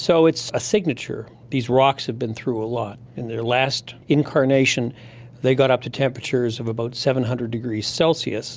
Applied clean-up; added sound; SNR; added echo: none; none; none; none.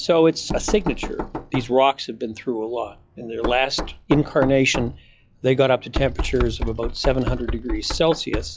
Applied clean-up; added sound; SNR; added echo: classical method log-MMSE.